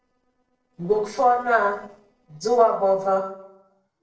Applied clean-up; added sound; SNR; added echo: neural separator model SepFormer DNS4.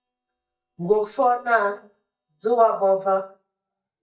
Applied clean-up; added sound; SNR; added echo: neural mask model DeepFilterNet 3.